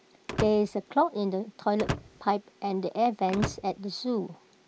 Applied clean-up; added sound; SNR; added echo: none; Slam / Wood; 10 dB; none.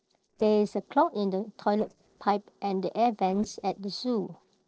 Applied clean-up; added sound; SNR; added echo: neural separator model SepFormer DNS4.